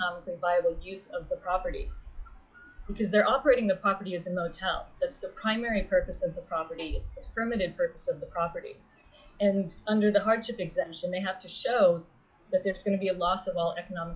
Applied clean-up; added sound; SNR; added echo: classical method log-MMSE.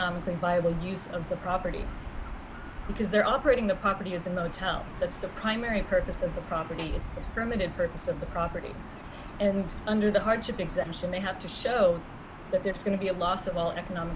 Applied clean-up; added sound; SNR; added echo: none; Gull, seagull / Ocean; 9 dB; none.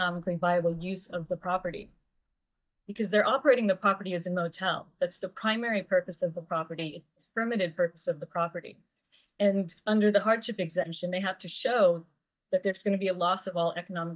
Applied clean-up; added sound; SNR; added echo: neural mask model DeepFilterNet 3.